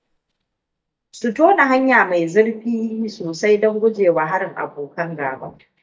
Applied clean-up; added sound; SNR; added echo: neural mask model DeepFilterNet 3.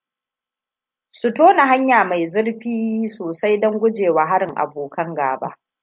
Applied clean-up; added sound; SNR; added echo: none; none; none; none.